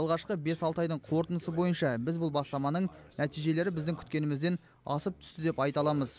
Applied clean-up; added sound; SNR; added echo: none; none; none; none.